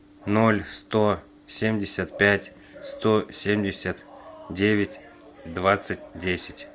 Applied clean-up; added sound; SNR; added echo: none; none; none; none.